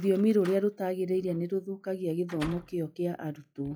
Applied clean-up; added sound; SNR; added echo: classical method log-MMSE.